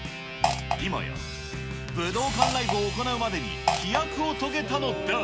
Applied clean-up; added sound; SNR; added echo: none; Fart; 2 dB; none.